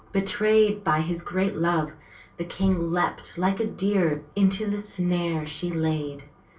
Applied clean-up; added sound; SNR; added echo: none; none; none; reverberation time 0.2 s.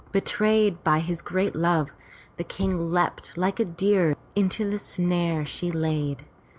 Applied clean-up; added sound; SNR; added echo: none; none; none; none.